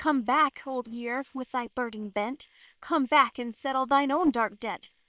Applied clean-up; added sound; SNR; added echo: neural separator model SepFormer WHAM!.